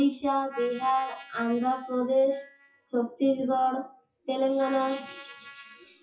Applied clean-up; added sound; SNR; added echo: classical method WPE with log-MMSE.